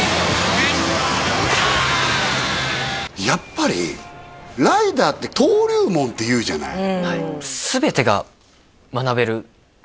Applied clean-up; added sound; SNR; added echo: none; none; none; none.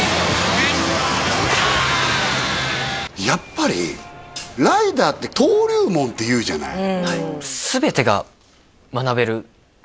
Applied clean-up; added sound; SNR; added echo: none; Hi-hat; 19 dB; none.